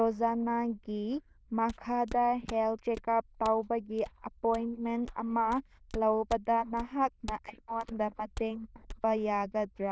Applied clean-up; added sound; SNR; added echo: neural diffusion model UNIVERSE++.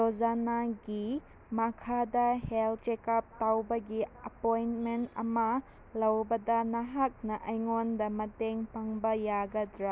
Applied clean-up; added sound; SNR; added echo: none; none; none; none.